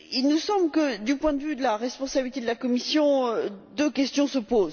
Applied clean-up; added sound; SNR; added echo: none; none; none; none.